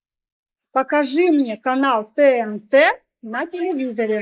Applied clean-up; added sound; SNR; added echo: neural mask model Resemble Enhance denoiser.